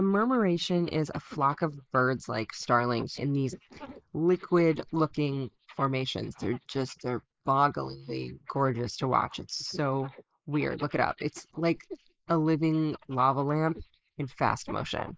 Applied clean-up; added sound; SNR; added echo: neural mask model Resemble Enhance denoiser.